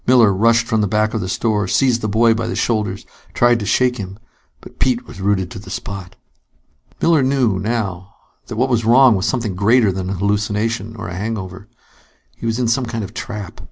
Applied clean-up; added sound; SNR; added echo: none; none; none; none.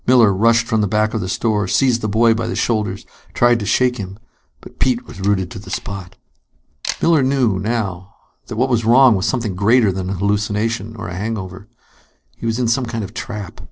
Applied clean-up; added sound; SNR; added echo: neural separator model SepFormer DNS4.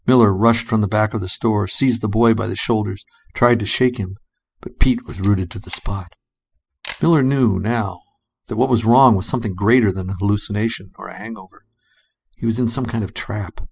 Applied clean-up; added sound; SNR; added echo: classical method spectral subtraction.